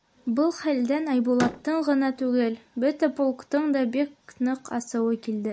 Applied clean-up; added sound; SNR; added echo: none; Slam; 15 dB; none.